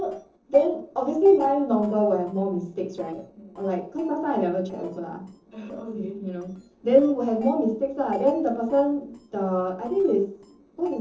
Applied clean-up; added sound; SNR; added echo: neural separator model SepFormer DNS4.